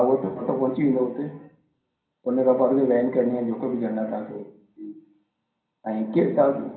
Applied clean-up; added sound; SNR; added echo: none; none; none; reverberation time 0.6 s.